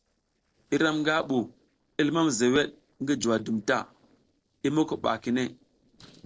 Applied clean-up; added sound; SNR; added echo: neural separator model SepFormer DNS4.